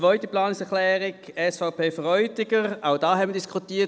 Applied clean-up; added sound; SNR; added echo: none; none; none; none.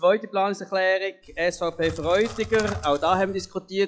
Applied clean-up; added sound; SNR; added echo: classical method log-MMSE.